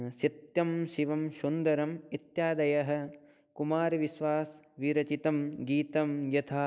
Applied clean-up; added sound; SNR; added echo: none; none; none; none.